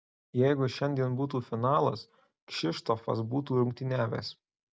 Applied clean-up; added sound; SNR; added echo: none; none; none; none.